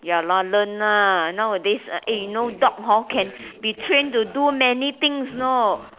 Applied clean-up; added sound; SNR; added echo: none; none; none; none.